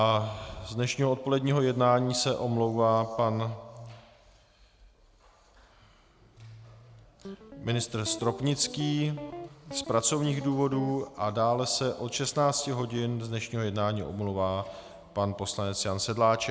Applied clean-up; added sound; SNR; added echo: none; Guitar; 13 dB; none.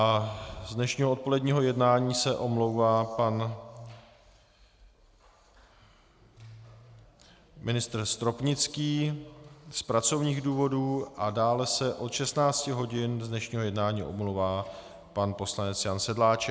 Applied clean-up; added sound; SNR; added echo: none; none; none; none.